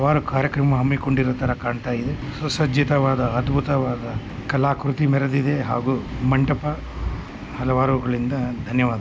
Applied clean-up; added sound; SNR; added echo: none; none; none; none.